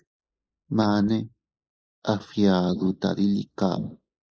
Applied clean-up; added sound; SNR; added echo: neural mask model Resemble Enhance denoiser.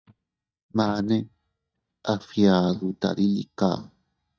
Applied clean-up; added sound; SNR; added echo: neural mask model DeepFilterNet 3.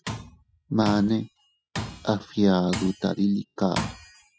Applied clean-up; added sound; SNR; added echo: classical method spectral subtraction.